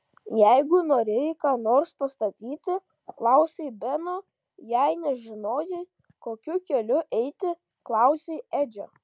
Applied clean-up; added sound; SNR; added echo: none; none; none; none.